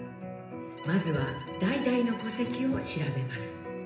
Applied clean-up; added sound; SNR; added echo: none; Bowed string instrument; 16 dB; reverberation time 0.9 s.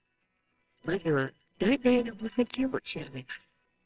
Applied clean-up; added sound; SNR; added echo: neural separator model SepFormer WHAMR!.